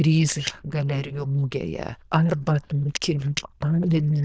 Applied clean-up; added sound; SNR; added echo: neural diffusion model UNIVERSE++.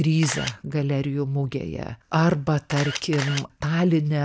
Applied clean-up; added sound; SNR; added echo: none; Camera; 7 dB; none.